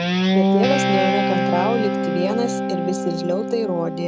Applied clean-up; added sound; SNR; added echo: none; Guitar; -3 dB; none.